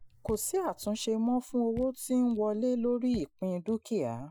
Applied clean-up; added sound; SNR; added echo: classical method Wiener filter.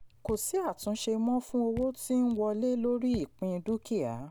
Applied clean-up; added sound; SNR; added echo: none; Raindrop / Drip; 18 dB; none.